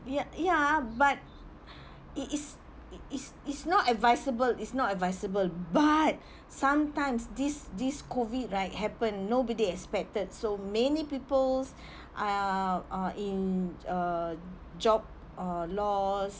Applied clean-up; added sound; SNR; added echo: none; none; none; none.